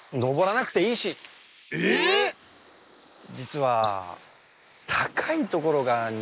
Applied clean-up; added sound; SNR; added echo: neural mask model Resemble Enhance denoiser.